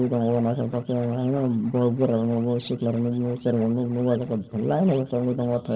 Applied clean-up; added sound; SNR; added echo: neural separator model SepFormer DNS4.